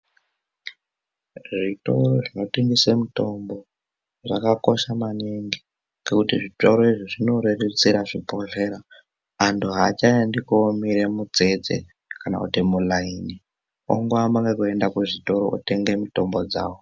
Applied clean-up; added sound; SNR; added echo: none; none; none; none.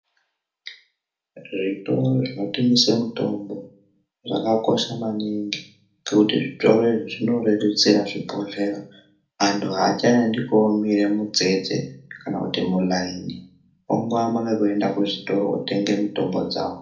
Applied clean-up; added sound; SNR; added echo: none; none; none; reverberation time 0.4 s.